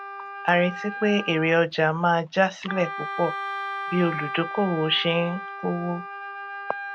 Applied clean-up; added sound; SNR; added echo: none; Wind instrument, woodwind instrument; 9 dB; none.